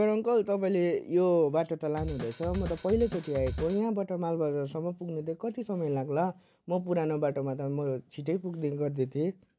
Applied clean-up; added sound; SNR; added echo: none; Drum kit; 8 dB; none.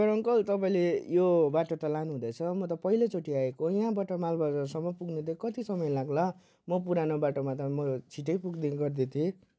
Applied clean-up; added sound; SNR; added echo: none; none; none; none.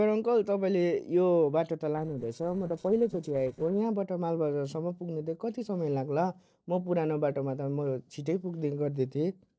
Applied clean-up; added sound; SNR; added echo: neural separator model SepFormer DNS4.